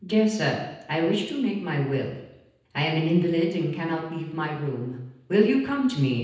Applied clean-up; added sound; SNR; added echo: none; none; none; reverberation time 0.9 s.